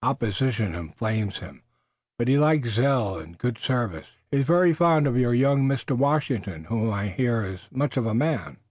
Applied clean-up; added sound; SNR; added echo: none; none; none; none.